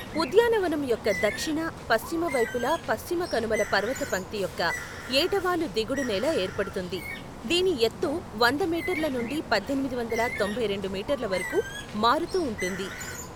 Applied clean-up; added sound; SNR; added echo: none; Bird; 10 dB; none.